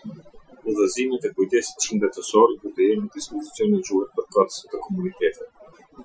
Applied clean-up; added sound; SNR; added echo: classical method Wiener filter.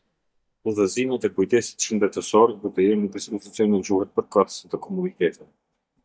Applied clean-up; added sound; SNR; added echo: neural mask model DeepFilterNet 3.